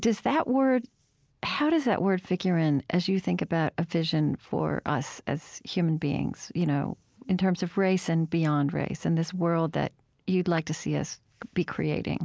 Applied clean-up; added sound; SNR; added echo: none; none; none; none.